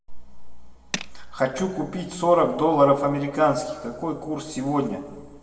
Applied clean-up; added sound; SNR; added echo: none; Tools; 14 dB; reverberation time 1.4 s.